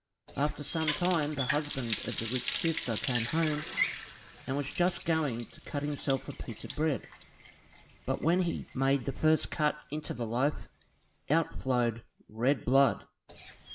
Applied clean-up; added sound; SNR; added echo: none; Water tap, faucet; 10 dB; none.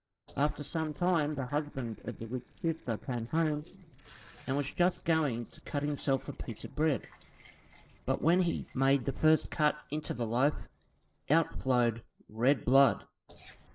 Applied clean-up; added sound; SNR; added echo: neural separator model SepFormer DNS4.